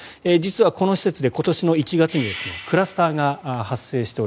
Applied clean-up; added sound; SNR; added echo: none; none; none; none.